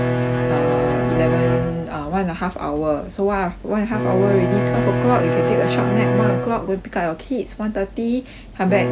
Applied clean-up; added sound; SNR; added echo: none; Bowed string instrument; 0 dB; none.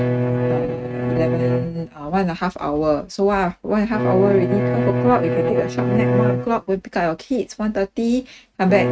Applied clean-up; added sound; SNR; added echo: neural mask model RNNoise.